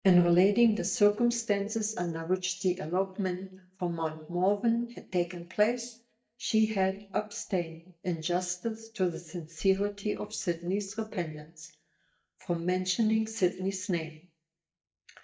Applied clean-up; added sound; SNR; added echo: neural mask model DeepFilterNet 3.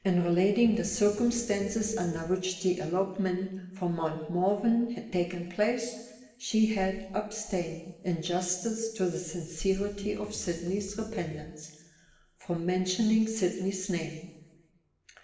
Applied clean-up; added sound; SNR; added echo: none; Drum kit; 19 dB; reverberation time 1.1 s.